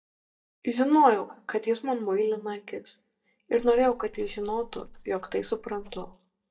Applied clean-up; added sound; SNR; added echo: neural mask model DeepFilterNet 3.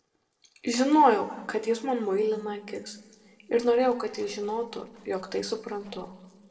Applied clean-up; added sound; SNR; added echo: neural separator model SepFormer DNS4.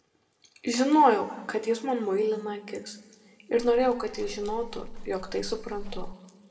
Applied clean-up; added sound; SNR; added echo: none; Livestock, farm animals, working animals; 10 dB; reverberation time 1.5 s.